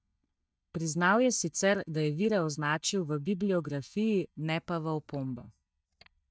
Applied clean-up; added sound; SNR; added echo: neural mask model DeepFilterNet 3.